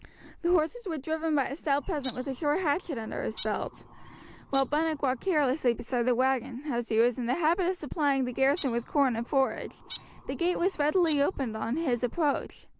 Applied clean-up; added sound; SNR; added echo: none; Bird; 16 dB; none.